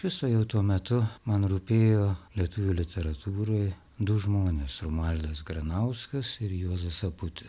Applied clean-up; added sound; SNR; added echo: none; none; none; none.